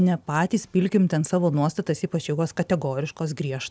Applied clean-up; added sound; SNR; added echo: none; none; none; none.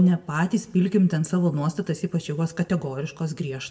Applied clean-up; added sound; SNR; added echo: none; none; none; reverberation time 0.5 s.